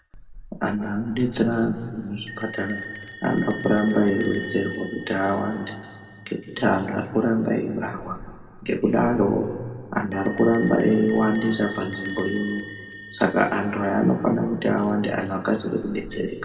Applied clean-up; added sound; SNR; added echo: none; Bell; 11 dB; reverberation time 1.5 s.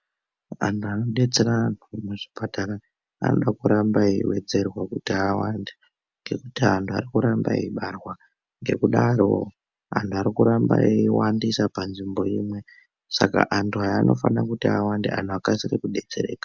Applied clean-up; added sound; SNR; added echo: none; none; none; none.